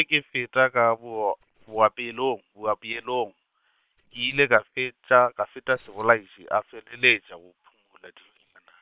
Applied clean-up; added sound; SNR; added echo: neural separator model SepFormer WHAM!.